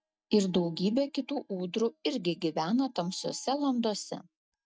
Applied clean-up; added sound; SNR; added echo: neural mask model DeepFilterNet 3.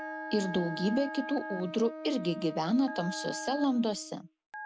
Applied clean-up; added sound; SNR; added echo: none; Telephone + Wind instrument, woodwind instrument; 9 dB; none.